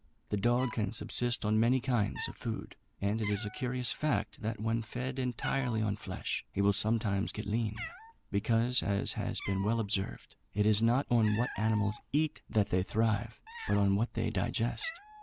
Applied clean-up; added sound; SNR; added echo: none; Cat; 18 dB; none.